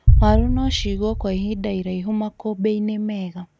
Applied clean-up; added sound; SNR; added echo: none; Boom; -2 dB; none.